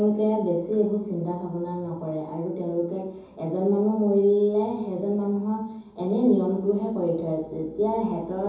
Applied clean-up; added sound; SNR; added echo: none; none; none; reverberation time 0.9 s.